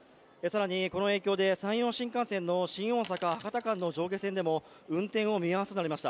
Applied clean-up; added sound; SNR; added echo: none; Coin (dropping); 17 dB; none.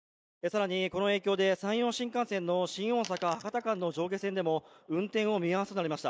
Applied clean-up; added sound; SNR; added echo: neural mask model DeepFilterNet 3.